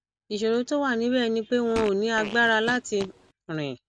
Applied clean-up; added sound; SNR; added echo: none; Fart; 13 dB; none.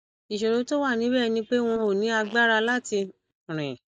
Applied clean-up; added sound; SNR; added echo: neural mask model DeepFilterNet 3.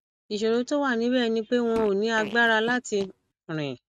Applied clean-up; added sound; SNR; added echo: neural mask model RNNoise.